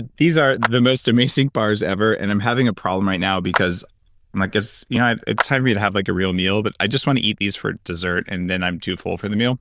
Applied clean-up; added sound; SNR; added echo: neural diffusion model UNIVERSE++.